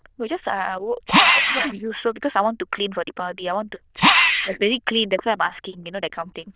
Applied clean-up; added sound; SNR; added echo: neural diffusion model UNIVERSE++.